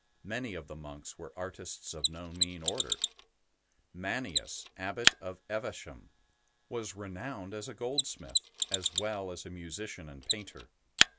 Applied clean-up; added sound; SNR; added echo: none; Mechanisms; -4 dB; none.